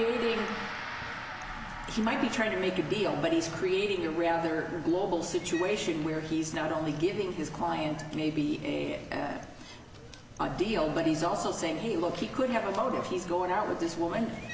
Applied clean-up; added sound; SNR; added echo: none; Cat + Gong; 14 dB; none.